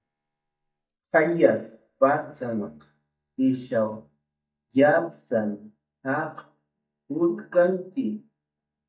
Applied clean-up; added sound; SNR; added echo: neural mask model DeepFilterNet 3.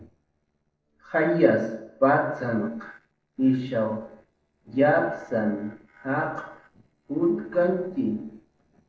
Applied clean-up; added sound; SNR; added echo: neural separator model SepFormer DNS4.